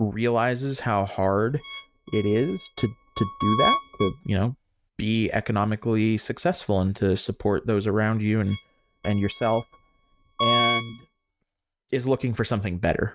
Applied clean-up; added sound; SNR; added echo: neural mask model RNNoise.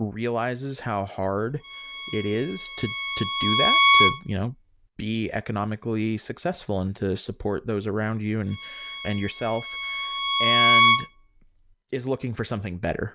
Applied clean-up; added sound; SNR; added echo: none; Bowed string instrument; -4 dB; none.